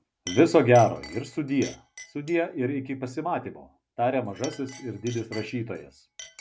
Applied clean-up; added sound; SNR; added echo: none; Chink, clink; 19 dB; none.